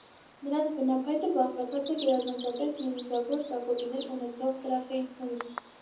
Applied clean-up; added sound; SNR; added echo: none; Bird vocalization, bird call, bird song; 17 dB; reverberation time 0.6 s.